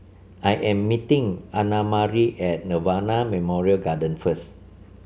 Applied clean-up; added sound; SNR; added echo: none; none; none; none.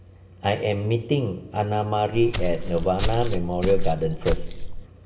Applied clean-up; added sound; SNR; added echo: none; Walk, footsteps; 0 dB; reverberation time 1.0 s.